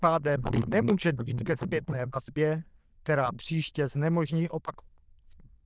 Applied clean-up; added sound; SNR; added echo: neural diffusion model UNIVERSE++.